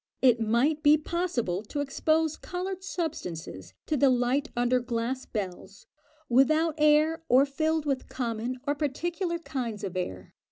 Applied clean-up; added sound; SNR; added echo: none; none; none; none.